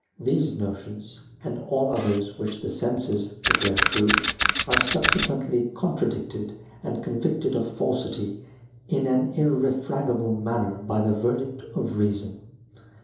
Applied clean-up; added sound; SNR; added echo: none; Camera; -2 dB; reverberation time 2.8 s.